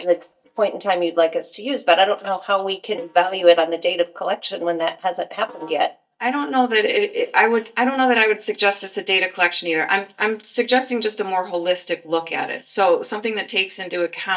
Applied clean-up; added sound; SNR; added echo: neural mask model DeepFilterNet 3.